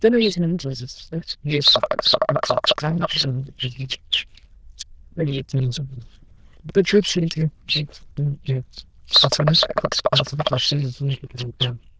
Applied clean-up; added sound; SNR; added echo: neural diffusion model UNIVERSE++.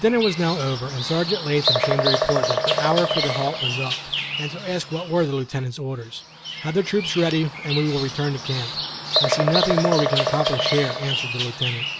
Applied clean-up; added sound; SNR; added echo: none; Bird vocalization, bird call, bird song; 1 dB; none.